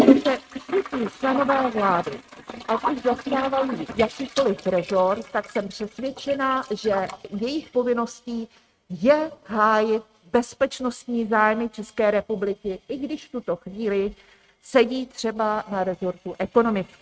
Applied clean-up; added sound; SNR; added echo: neural mask model RNNoise.